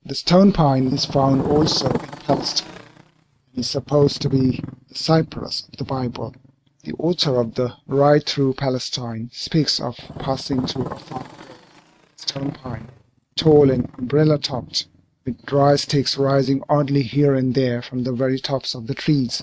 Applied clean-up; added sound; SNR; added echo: neural mask model RNNoise.